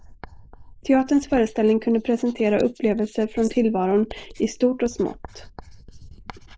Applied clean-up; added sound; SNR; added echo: neural mask model Resemble Enhance denoiser.